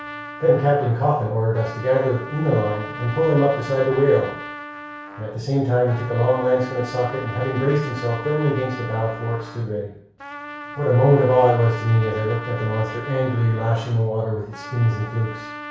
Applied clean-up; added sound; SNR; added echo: none; Trumpet; 13 dB; reverberation time 0.6 s.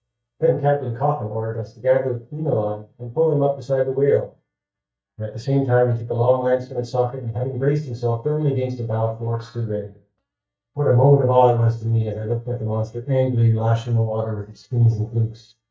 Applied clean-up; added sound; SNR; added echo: neural mask model DeepFilterNet 3.